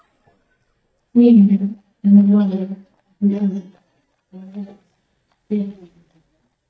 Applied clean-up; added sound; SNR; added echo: neural mask model DeepFilterNet 3.